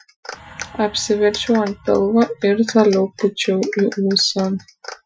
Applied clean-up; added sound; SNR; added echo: classical method Wiener filter.